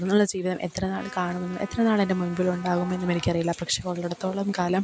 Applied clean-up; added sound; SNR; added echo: none; Trumpet; 20 dB; none.